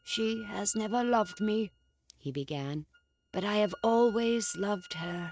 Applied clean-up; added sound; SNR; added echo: neural mask model RNNoise.